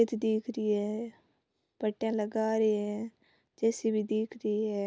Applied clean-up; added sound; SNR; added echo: none; none; none; none.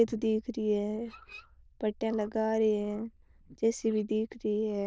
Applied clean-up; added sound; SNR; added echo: neural diffusion model UNIVERSE++.